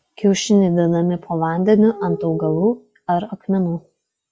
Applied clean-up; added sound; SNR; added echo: classical method log-MMSE.